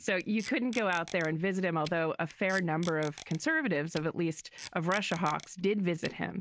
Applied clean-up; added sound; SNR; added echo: none; Packing tape, duct tape; 19 dB; none.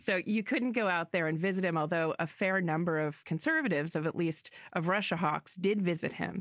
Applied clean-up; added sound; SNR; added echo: none; none; none; none.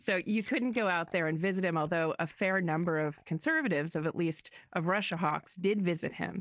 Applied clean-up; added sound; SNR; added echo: neural mask model DeepFilterNet 3.